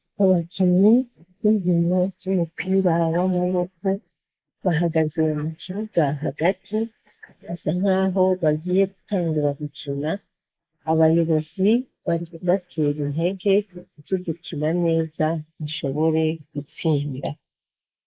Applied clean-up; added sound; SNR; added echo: neural mask model Resemble Enhance denoiser.